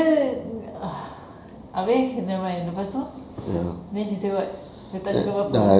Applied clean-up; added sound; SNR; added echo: none; none; none; none.